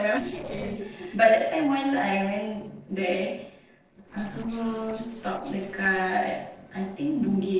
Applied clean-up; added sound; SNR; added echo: neural separator model SepFormer DNS4.